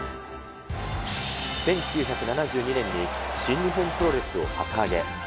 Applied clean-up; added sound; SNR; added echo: none; none; none; none.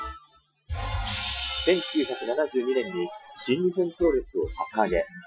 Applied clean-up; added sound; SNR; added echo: classical method Wiener filter.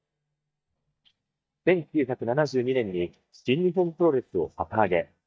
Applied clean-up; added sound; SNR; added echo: neural mask model DeepFilterNet 3.